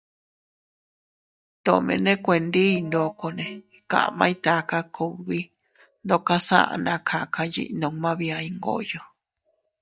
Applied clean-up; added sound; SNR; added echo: neural mask model DeepFilterNet 3.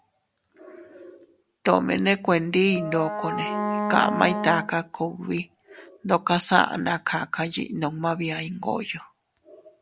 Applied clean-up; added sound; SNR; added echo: none; Wind instrument, woodwind instrument; 5 dB; none.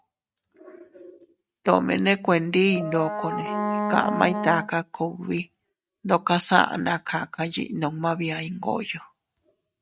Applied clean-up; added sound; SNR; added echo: neural mask model RNNoise.